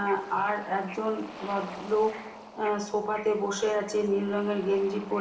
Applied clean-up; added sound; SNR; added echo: none; Bird / Ocean; 15 dB; reverberation time 0.7 s.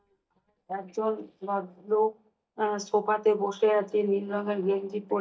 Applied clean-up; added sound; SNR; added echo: neural mask model DeepFilterNet 3.